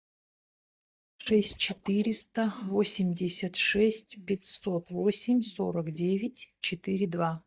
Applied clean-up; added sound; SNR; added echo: neural mask model DeepFilterNet 3.